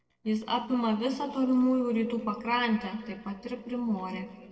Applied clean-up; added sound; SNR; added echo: neural separator model SepFormer DNS4.